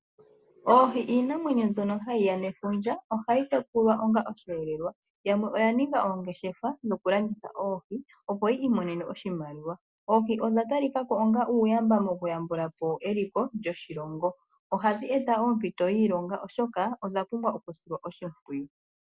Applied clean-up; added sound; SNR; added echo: none; none; none; none.